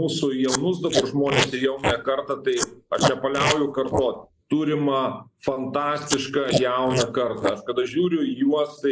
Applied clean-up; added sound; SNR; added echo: neural mask model Resemble Enhance denoiser.